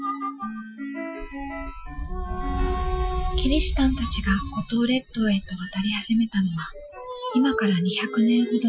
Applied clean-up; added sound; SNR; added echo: classical method Wiener filter.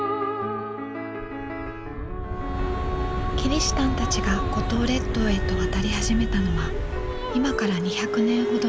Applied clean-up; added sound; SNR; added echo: none; Wind; 3 dB; none.